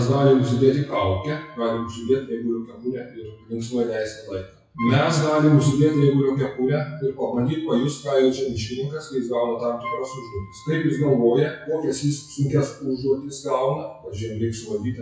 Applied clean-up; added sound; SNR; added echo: classical method WPE with log-MMSE.